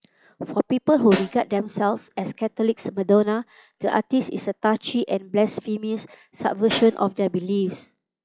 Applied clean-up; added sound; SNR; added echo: classical method log-MMSE.